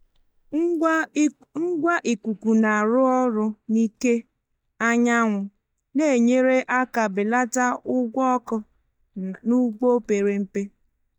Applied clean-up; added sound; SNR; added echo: neural mask model DeepFilterNet 3.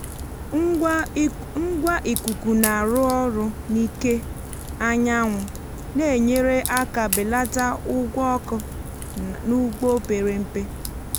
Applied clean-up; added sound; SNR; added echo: none; Crack; 8 dB; none.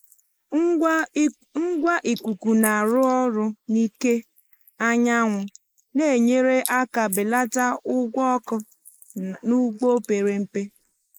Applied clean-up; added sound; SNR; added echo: neural mask model Resemble Enhance denoiser.